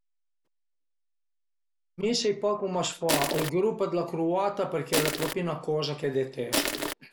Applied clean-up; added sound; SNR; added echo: none; Crushing; -2 dB; none.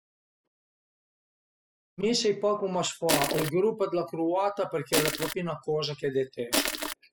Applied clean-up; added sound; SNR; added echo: classical method spectral subtraction.